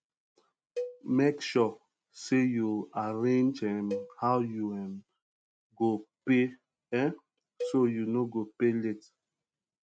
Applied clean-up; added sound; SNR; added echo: neural mask model RNNoise.